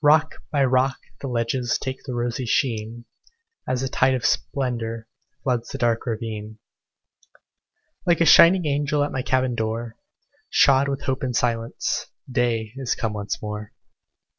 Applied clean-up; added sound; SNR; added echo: none; none; none; none.